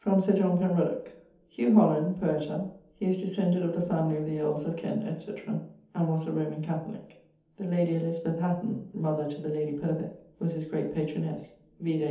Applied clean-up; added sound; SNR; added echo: none; none; none; reverberation time 0.6 s.